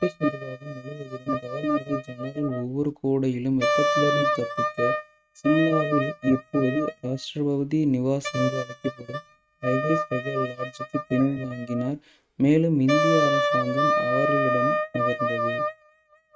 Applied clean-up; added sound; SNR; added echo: neural mask model RNNoise.